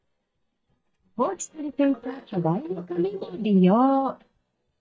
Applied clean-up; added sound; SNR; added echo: neural mask model DeepFilterNet 3.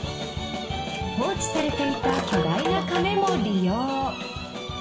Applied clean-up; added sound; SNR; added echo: none; Walk, footsteps; 12 dB; reverberation time 0.4 s.